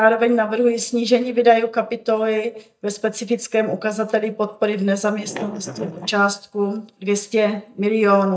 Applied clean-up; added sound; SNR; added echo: neural mask model DeepFilterNet 3.